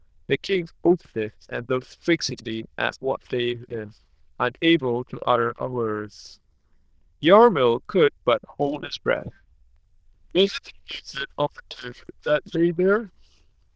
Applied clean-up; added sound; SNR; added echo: neural diffusion model UNIVERSE++.